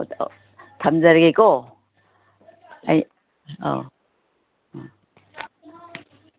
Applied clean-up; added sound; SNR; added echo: none; none; none; none.